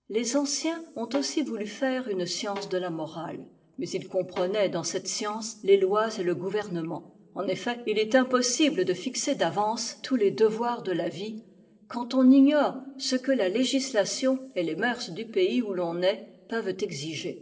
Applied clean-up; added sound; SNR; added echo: neural separator model SepFormer DNS4.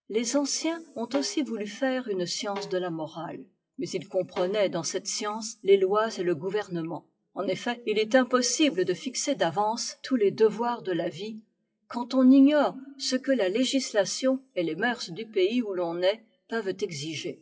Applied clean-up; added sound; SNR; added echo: classical method WPE with log-MMSE.